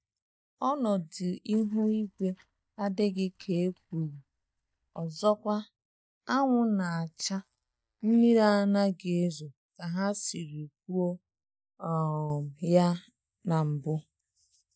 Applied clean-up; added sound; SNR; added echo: neural mask model DeepFilterNet 3.